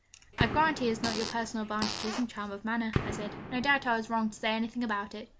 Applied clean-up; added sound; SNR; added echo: none; Gunshot, gunfire + Fart; 6 dB; none.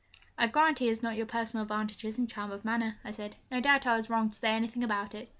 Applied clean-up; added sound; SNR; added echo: none; none; none; none.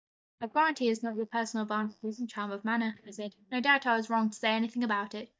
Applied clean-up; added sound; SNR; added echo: neural mask model DeepFilterNet 3.